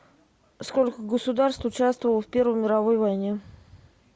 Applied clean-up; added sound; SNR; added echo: none; none; none; none.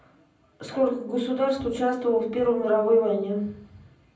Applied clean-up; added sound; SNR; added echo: none; none; none; reverberation time 0.6 s.